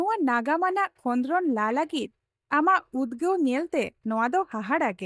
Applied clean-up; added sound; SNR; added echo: neural mask model DeepFilterNet 3.